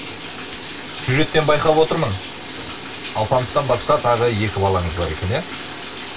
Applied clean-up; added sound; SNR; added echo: none; Bathtub (filling or washing); 10 dB; reverberation time 0.2 s.